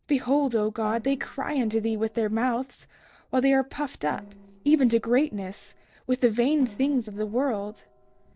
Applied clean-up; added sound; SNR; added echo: neural separator model SepFormer DNS4.